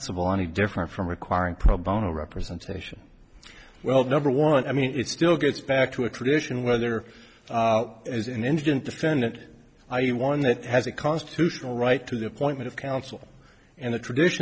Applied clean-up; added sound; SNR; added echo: none; none; none; none.